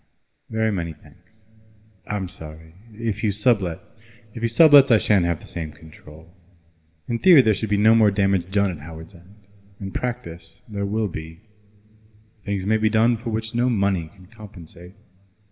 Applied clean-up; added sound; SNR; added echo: none; none; none; reverberation time 1.3 s.